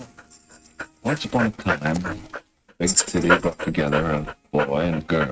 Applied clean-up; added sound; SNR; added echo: neural mask model RNNoise.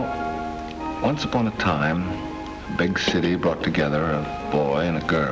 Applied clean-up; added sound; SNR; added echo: none; none; none; none.